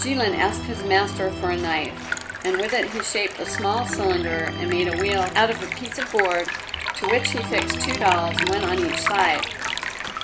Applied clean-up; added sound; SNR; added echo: none; Liquid + Organ; 4 dB; none.